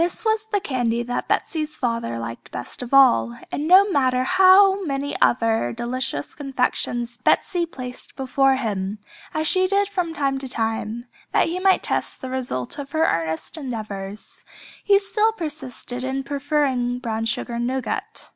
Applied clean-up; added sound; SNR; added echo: none; none; none; none.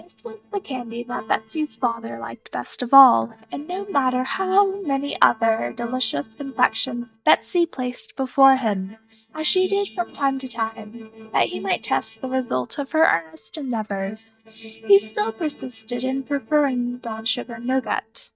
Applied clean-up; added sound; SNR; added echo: neural mask model DeepFilterNet 3.